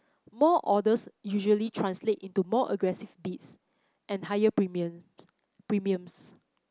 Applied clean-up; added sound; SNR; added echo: none; none; none; none.